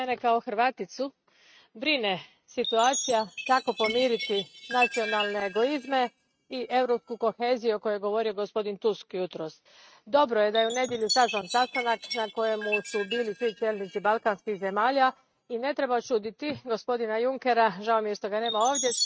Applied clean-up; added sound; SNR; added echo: neural mask model RNNoise.